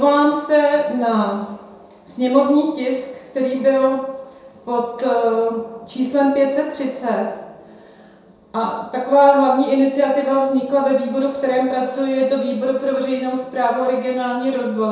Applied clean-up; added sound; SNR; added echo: none; none; none; reverberation time 0.7 s.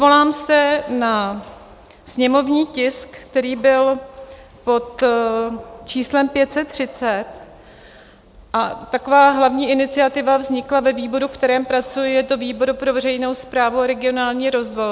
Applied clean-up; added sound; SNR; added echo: none; none; none; none.